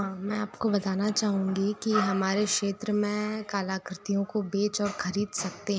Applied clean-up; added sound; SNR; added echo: none; none; none; none.